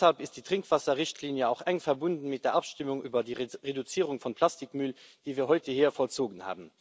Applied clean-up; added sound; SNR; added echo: none; none; none; none.